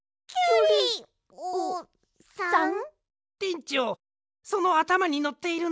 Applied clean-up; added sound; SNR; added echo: none; none; none; none.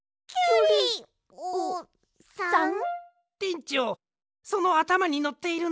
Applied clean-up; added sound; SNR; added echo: none; Brass instrument; 12 dB; none.